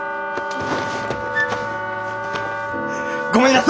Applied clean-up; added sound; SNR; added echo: none; Wind instrument, woodwind instrument + Wind instrument, woodwind instrument; 3 dB; none.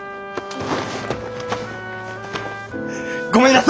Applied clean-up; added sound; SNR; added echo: none; none; none; none.